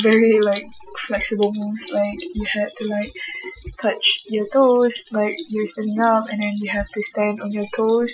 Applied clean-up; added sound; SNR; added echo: classical method Wiener filter.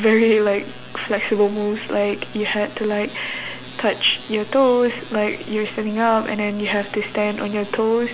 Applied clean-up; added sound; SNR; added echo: none; none; none; none.